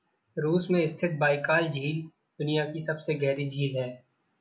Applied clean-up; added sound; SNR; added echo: none; none; none; none.